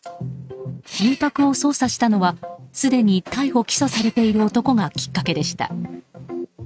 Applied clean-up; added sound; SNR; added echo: neural mask model RNNoise.